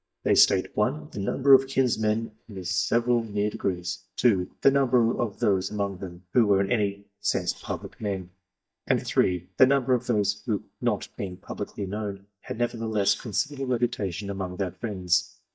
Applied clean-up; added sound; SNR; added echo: neural mask model DeepFilterNet 3.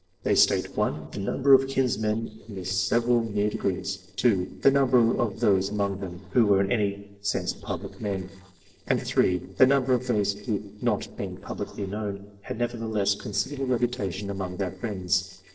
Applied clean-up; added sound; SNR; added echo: neural separator model SepFormer DNS4.